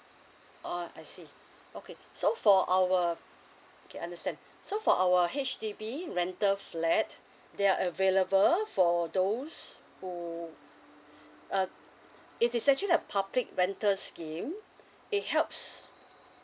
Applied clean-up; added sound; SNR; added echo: none; none; none; none.